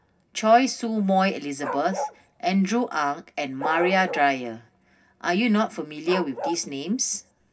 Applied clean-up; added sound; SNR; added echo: none; Bark; 12 dB; reverberation time 0.4 s.